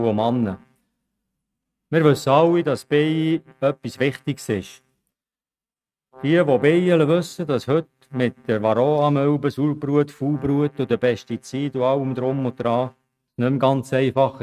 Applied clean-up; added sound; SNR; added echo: neural mask model RNNoise.